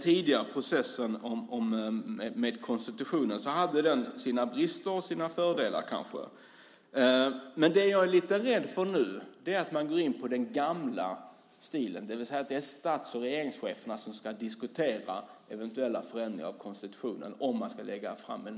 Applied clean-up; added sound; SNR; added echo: none; none; none; none.